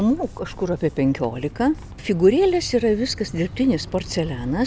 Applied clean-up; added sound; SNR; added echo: none; none; none; none.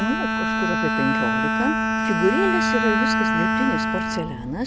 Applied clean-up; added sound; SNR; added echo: none; Bowed string instrument; -4 dB; none.